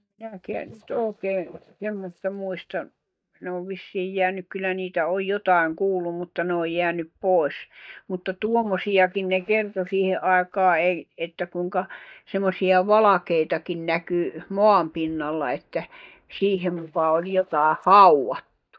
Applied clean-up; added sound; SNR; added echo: neural mask model DeepFilterNet 3.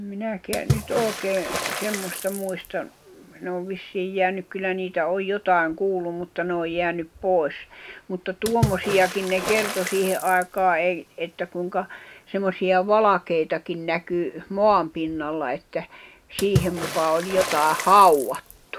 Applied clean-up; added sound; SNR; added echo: none; Water / Splash, splatter; 10 dB; none.